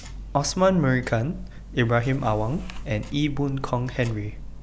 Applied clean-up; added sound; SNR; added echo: none; Tick-tock; 14 dB; none.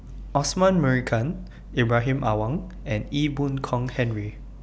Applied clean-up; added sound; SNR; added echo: none; none; none; none.